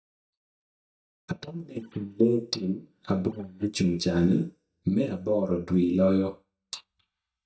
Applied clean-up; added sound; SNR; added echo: neural mask model DeepFilterNet 3.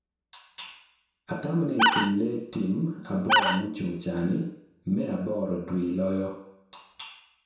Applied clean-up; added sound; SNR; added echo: none; Animal; -5 dB; reverberation time 0.7 s.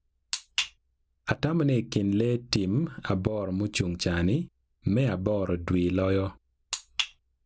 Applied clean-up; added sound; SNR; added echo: none; none; none; none.